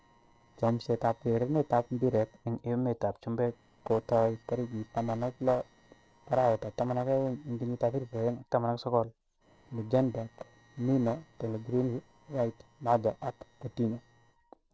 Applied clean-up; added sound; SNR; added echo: neural separator model SepFormer DNS4.